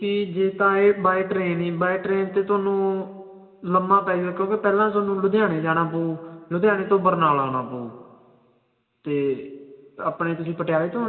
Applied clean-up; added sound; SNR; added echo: none; none; none; reverberation time 1.6 s.